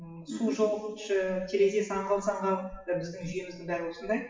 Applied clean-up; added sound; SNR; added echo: classical method WPE with log-MMSE.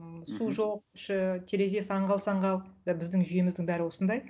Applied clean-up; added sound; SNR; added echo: none; none; none; none.